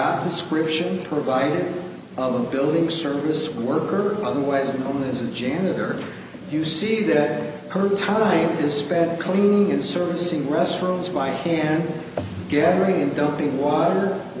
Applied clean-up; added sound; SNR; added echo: none; none; none; none.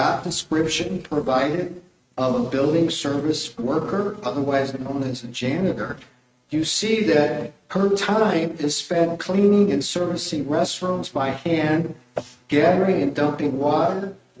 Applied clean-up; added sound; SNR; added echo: neural mask model RNNoise.